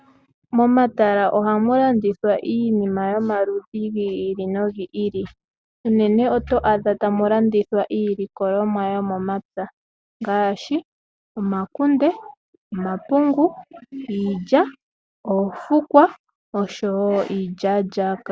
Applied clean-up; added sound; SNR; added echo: none; none; none; none.